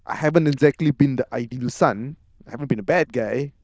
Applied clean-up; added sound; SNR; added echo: neural diffusion model UNIVERSE++.